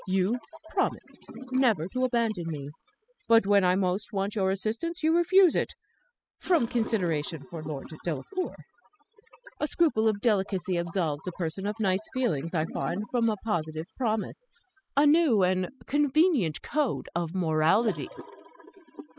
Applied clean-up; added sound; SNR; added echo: classical method spectral subtraction.